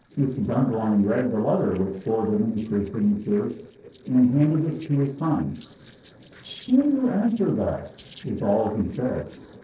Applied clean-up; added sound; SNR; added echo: neural separator model SepFormer DNS4.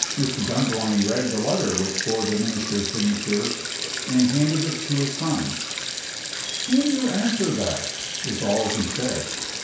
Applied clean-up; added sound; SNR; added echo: none; Sink (filling or washing); 4 dB; reverberation time 0.6 s.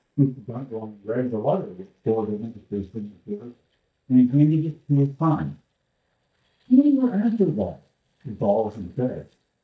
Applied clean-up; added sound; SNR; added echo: neural mask model DeepFilterNet 3.